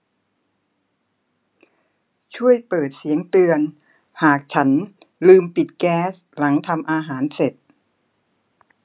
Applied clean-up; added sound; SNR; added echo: none; none; none; none.